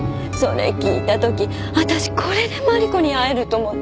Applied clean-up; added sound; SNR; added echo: none; Bowed string instrument; 10 dB; none.